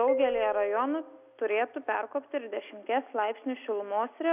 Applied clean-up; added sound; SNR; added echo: none; Marimba, xylophone; 6 dB; none.